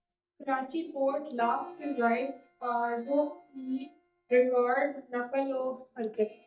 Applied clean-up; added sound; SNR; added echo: neural mask model DeepFilterNet 3.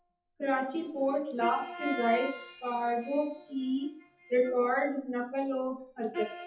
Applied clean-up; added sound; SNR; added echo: classical method WPE with log-MMSE.